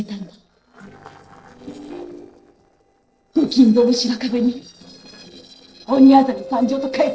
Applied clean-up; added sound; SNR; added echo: neural separator model SepFormer DNS4.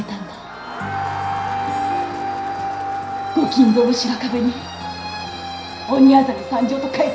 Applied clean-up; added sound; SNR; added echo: none; Crowd; 14 dB; reverberation time 0.5 s.